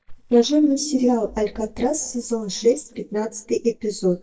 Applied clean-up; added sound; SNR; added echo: neural mask model DeepFilterNet 3.